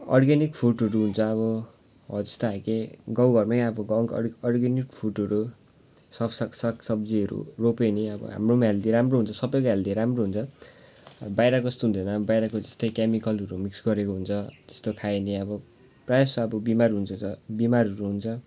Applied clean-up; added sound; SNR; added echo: none; none; none; none.